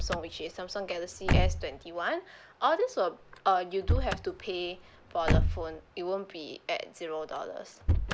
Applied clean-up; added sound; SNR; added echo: none; Slam / Car; -1 dB; none.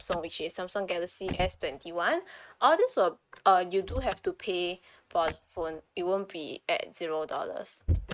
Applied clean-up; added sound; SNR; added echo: neural mask model RNNoise.